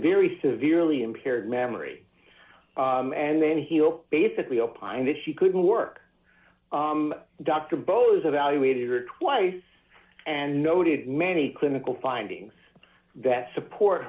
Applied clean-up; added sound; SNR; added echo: none; none; none; none.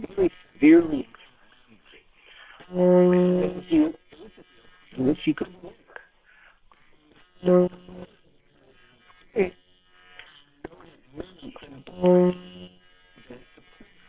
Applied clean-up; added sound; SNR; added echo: neural separator model SepFormer WHAM!.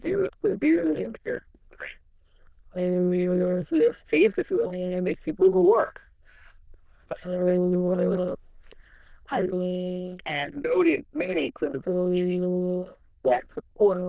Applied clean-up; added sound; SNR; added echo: neural diffusion model UNIVERSE++.